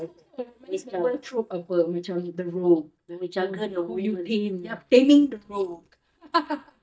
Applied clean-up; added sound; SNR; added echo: neural mask model DeepFilterNet 3.